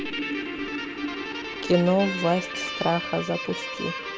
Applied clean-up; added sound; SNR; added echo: none; Guitar; 5 dB; none.